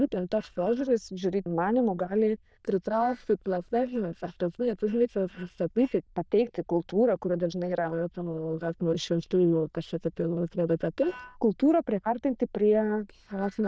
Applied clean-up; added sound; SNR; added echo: neural diffusion model UNIVERSE++.